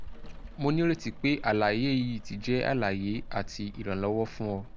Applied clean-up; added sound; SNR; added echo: none; Rain; 11 dB; none.